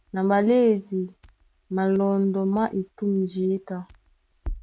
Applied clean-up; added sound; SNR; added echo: none; Crackle; 18 dB; none.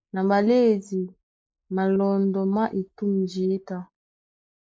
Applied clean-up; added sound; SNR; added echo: neural mask model Resemble Enhance denoiser.